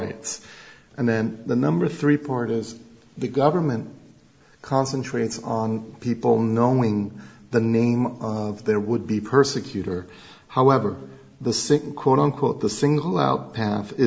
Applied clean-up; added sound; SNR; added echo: none; none; none; none.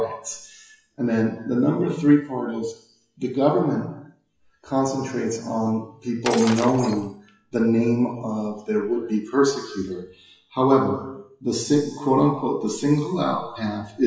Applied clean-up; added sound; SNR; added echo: classical method WPE with log-MMSE.